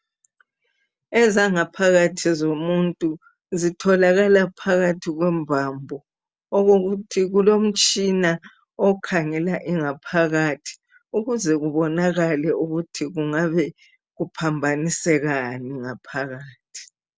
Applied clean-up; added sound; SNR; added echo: none; none; none; none.